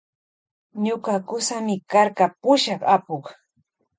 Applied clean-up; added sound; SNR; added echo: none; none; none; none.